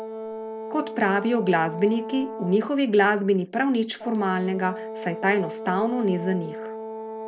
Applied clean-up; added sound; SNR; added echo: none; Brass instrument; 11 dB; none.